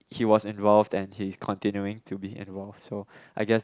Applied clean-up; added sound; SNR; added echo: none; none; none; none.